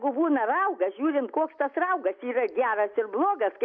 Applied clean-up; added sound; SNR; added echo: none; none; none; none.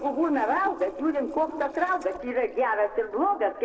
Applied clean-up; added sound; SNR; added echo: neural separator model SepFormer DNS4.